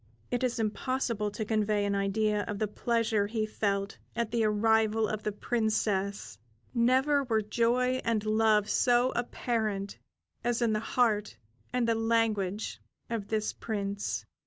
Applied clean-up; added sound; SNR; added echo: none; none; none; none.